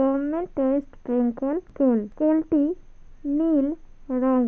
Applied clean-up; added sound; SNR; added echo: none; none; none; none.